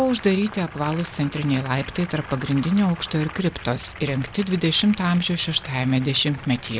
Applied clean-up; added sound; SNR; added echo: none; Boiling + Idling; 15 dB; none.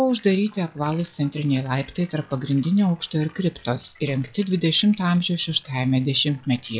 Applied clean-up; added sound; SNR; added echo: classical method log-MMSE.